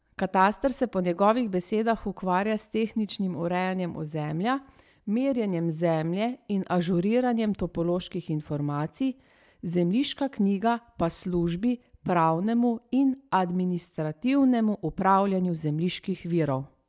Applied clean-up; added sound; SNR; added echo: none; none; none; none.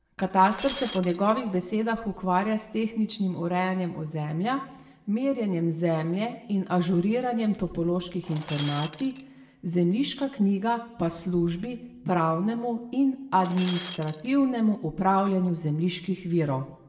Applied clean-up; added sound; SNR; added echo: none; Shatter; 14 dB; reverberation time 0.7 s.